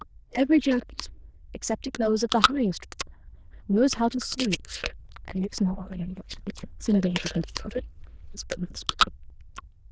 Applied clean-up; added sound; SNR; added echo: neural diffusion model UNIVERSE++.